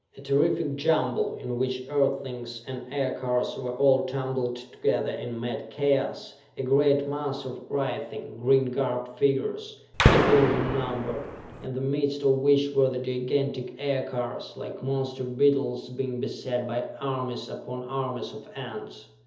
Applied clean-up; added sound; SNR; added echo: none; Gunshot, gunfire; -3 dB; reverberation time 0.7 s.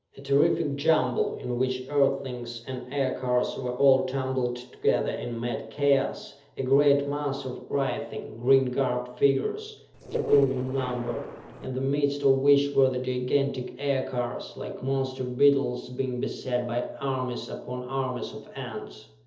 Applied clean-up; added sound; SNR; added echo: neural separator model SepFormer DNS4.